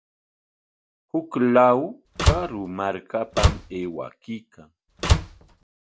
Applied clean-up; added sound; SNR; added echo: none; Slam; -1 dB; none.